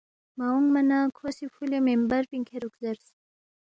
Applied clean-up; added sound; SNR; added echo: none; none; none; none.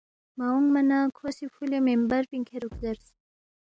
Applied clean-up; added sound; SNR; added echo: none; Bass drum; 19 dB; none.